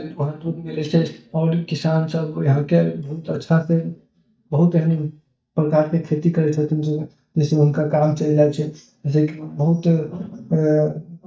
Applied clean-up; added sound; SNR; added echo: neural mask model DeepFilterNet 3.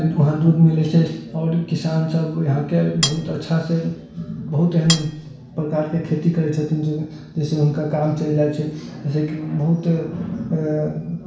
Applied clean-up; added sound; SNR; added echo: none; Cutlery, silverware; 6 dB; reverberation time 0.7 s.